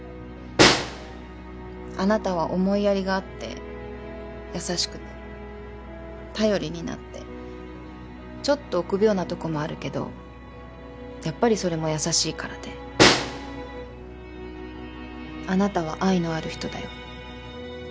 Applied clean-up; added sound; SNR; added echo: none; Snare drum; -2 dB; none.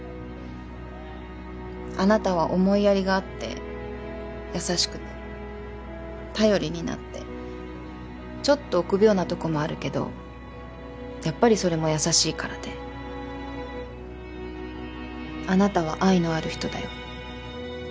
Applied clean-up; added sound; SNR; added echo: none; none; none; none.